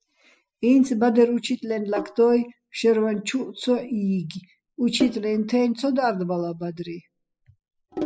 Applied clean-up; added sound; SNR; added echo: classical method spectral subtraction.